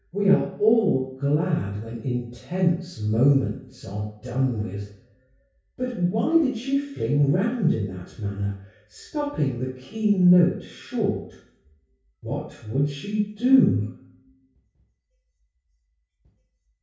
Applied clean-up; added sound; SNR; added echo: none; none; none; reverberation time 0.6 s.